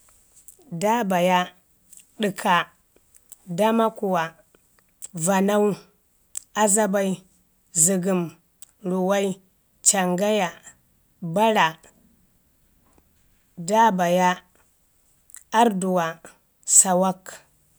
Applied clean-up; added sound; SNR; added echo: none; none; none; none.